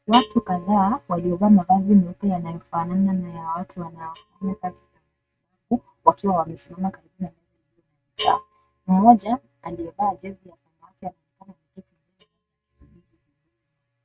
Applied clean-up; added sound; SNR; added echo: neural mask model RNNoise.